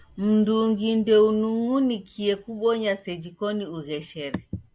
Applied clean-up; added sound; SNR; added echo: none; none; none; none.